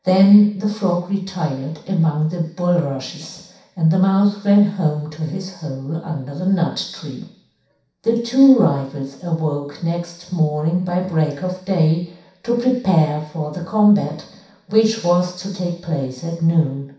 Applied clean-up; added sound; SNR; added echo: none; none; none; reverberation time 0.7 s.